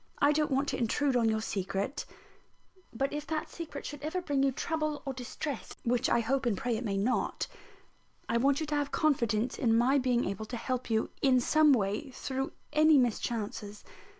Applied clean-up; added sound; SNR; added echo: none; none; none; none.